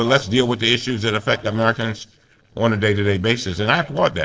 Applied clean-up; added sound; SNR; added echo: neural separator model SepFormer DNS4.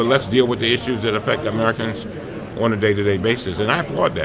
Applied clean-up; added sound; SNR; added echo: none; none; none; none.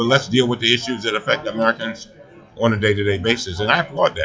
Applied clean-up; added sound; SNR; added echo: classical method WPE with log-MMSE.